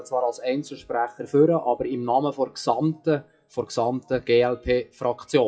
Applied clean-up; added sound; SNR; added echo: classical method WPE with log-MMSE.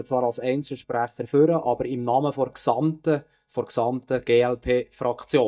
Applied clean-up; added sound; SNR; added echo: neural mask model DeepFilterNet 3.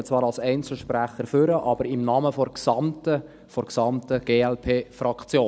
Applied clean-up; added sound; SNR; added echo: none; none; none; none.